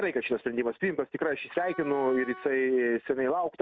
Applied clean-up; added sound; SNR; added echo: none; Wind instrument, woodwind instrument; 19 dB; none.